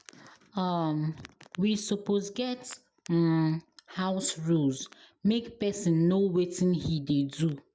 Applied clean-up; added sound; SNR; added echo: none; none; none; none.